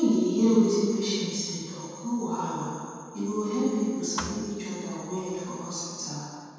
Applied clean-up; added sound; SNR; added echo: none; Thump, thud; 13 dB; reverberation time 2.1 s.